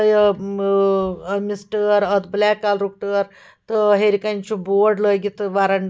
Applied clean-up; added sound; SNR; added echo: none; none; none; none.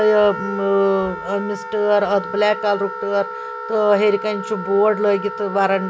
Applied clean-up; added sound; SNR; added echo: none; Wind instrument, woodwind instrument; 10 dB; none.